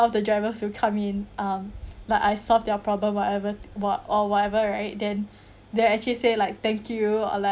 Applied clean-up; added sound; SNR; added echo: none; none; none; none.